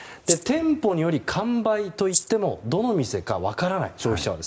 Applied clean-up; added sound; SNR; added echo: neural mask model Resemble Enhance denoiser.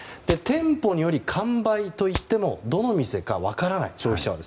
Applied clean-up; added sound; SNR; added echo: none; Rattle (instrument); 3 dB; none.